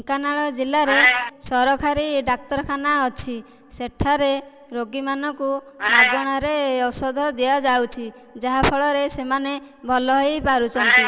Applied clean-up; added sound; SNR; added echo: none; Meow; 4 dB; none.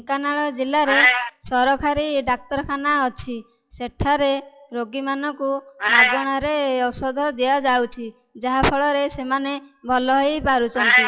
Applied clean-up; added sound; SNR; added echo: classical method log-MMSE.